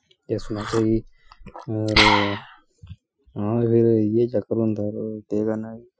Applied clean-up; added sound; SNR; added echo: classical method Wiener filter.